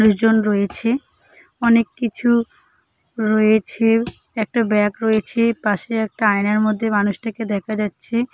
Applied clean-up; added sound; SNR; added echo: none; none; none; none.